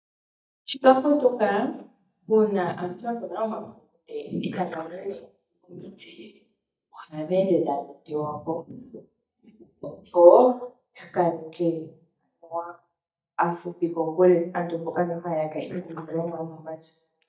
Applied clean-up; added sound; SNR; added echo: neural mask model DeepFilterNet 3.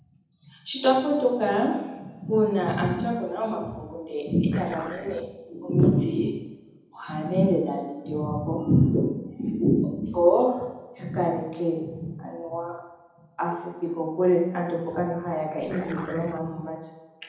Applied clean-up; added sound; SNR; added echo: none; Dog; 13 dB; reverberation time 0.9 s.